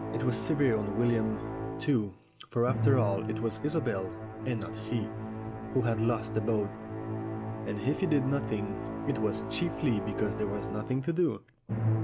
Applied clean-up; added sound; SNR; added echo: none; Musical instrument; 3 dB; none.